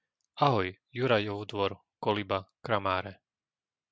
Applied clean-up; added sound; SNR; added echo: none; none; none; none.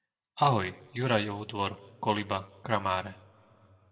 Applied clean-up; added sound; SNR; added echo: none; none; none; reverberation time 1.2 s.